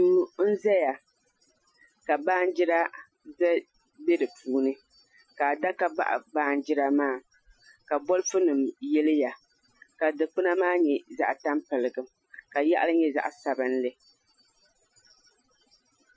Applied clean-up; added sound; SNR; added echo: classical method Wiener filter.